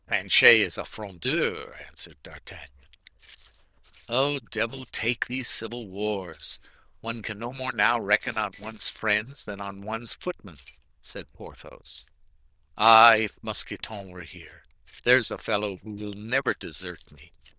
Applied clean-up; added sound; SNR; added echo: neural diffusion model UNIVERSE++.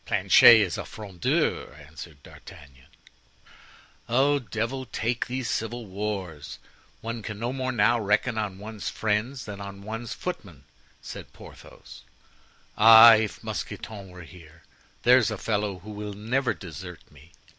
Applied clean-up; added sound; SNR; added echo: none; none; none; none.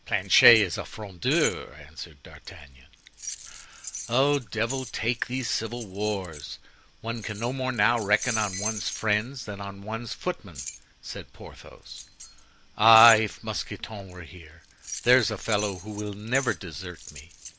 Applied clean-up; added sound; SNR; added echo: none; Keys jangling; 14 dB; none.